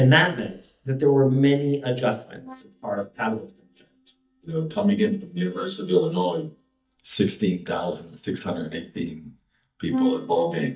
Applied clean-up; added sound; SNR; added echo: neural mask model DeepFilterNet 3.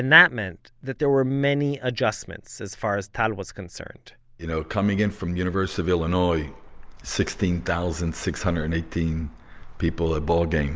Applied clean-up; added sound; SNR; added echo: none; none; none; none.